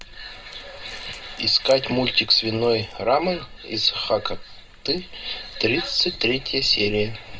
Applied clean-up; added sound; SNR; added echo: none; Chewing, mastication; 15 dB; reverberation time 0.2 s.